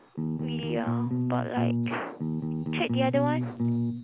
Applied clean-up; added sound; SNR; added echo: none; Bass guitar; -5 dB; none.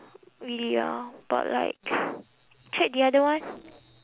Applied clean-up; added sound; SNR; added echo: none; none; none; none.